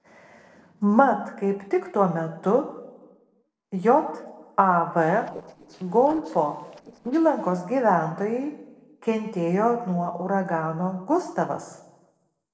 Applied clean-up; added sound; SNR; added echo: neural separator model SepFormer DNS4.